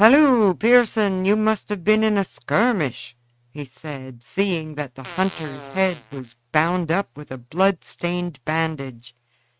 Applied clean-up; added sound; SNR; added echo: neural mask model RNNoise.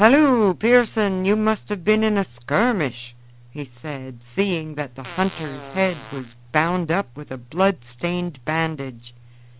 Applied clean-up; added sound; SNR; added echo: none; Fart; 17 dB; none.